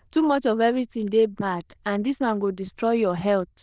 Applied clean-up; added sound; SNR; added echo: neural diffusion model UNIVERSE++.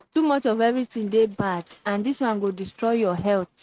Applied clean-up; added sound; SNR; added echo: neural mask model RNNoise.